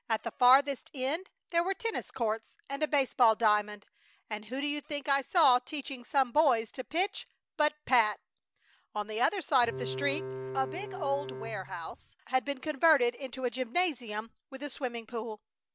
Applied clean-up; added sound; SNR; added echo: none; Bowed string instrument; 8 dB; none.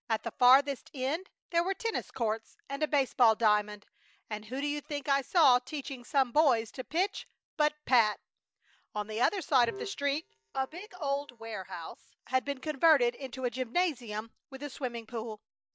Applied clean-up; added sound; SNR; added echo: neural mask model DeepFilterNet 3.